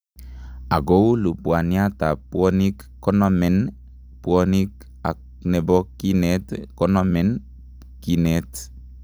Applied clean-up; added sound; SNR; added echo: none; none; none; none.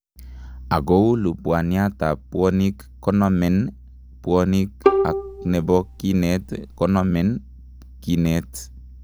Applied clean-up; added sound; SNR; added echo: none; Bowed string instrument; 3 dB; none.